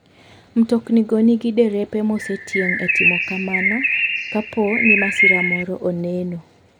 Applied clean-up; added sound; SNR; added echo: none; Bird; -1 dB; none.